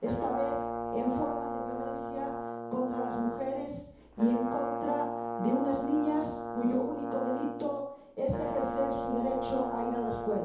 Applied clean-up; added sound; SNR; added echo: none; Brass instrument; 4 dB; reverberation time 0.8 s.